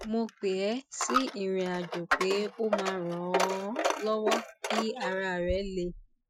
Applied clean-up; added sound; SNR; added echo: classical method Wiener filter.